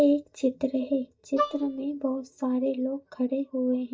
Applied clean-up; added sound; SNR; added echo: neural mask model DeepFilterNet 3.